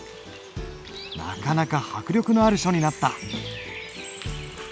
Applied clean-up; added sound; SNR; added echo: none; Bird; 15 dB; none.